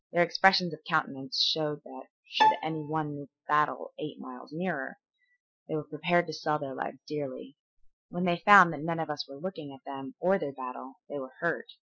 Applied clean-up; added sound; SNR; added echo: classical method spectral subtraction.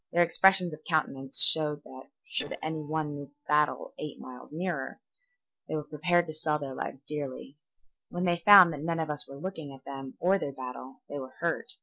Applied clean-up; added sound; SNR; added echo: neural separator model SepFormer DNS4.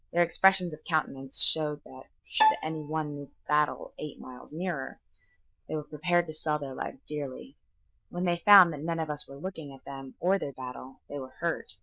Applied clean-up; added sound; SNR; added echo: neural diffusion model UNIVERSE++.